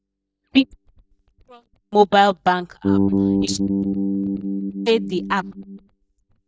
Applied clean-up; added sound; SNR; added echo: neural mask model DeepFilterNet 3.